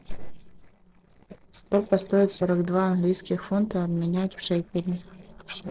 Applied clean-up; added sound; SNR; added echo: neural separator model SepFormer DNS4.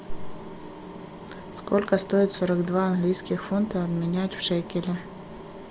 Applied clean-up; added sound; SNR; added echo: none; none; none; none.